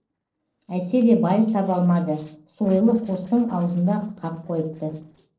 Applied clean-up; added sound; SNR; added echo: neural separator model SepFormer DNS4.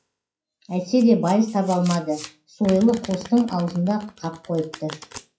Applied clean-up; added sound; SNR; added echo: classical method WPE with log-MMSE.